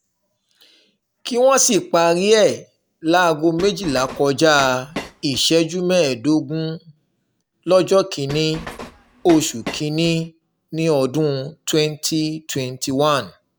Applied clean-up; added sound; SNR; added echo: none; Train; 15 dB; none.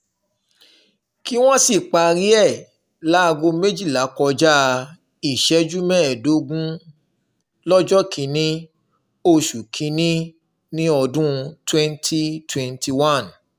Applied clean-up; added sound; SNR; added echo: none; none; none; none.